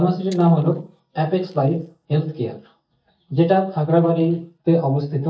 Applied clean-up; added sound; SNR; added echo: neural mask model DeepFilterNet 3.